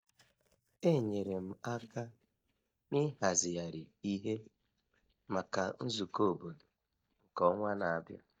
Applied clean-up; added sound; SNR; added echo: neural mask model DeepFilterNet 3.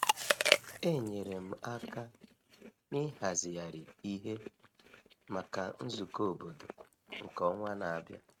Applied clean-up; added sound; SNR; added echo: neural mask model RNNoise.